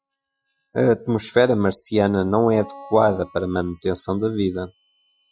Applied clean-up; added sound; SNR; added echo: classical method Wiener filter.